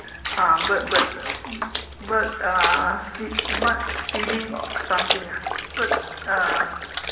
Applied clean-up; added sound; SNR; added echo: none; Trickle, dribble / Splash, splatter; 3 dB; reverberation time 1.4 s.